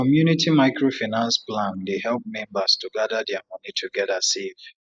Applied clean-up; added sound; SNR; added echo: neural mask model Resemble Enhance denoiser.